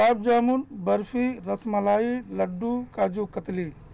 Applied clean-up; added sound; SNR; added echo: none; none; none; none.